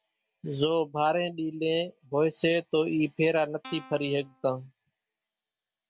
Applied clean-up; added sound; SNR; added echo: none; Guitar; 19 dB; none.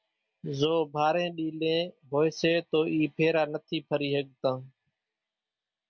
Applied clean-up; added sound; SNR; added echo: none; none; none; none.